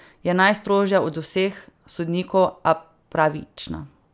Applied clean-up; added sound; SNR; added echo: none; none; none; none.